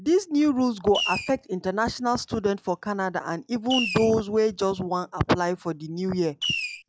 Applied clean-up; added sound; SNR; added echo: classical method log-MMSE.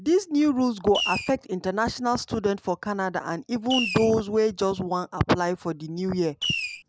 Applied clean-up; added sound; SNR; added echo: none; Fireworks; 4 dB; none.